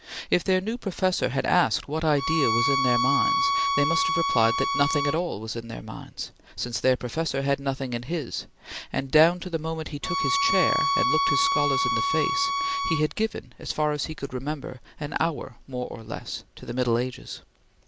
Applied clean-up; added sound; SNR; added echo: none; Bowed string instrument; -1 dB; none.